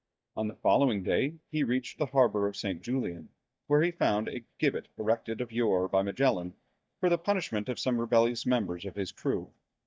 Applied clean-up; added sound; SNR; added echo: neural mask model DeepFilterNet 3.